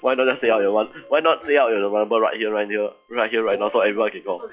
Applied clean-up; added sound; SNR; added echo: classical method log-MMSE.